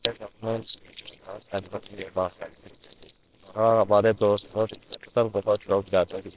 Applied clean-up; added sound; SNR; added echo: neural separator model SepFormer WHAMR!.